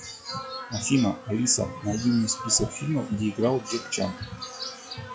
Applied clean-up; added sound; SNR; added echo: classical method log-MMSE.